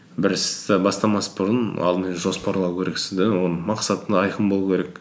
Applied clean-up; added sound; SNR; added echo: none; Burping, eructation; 20 dB; none.